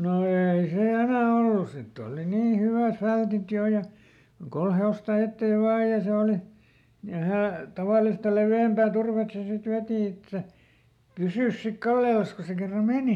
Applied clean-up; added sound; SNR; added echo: none; none; none; none.